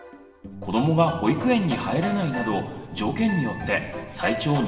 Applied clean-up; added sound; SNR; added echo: none; none; none; reverberation time 2.9 s.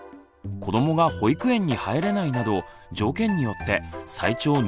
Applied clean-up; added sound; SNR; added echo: none; none; none; none.